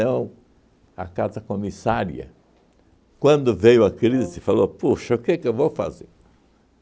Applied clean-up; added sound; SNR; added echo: none; Brass instrument; 19 dB; none.